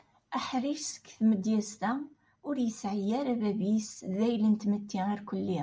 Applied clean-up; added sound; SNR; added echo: none; none; none; none.